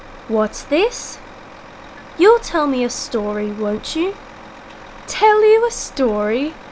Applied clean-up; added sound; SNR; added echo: none; Truck; 19 dB; none.